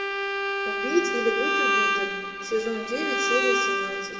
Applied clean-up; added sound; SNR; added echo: none; Bowed string instrument; -4 dB; reverberation time 1.6 s.